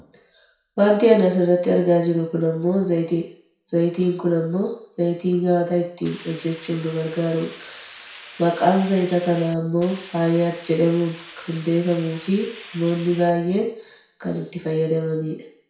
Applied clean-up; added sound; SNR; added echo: none; Hiss; 19 dB; reverberation time 0.6 s.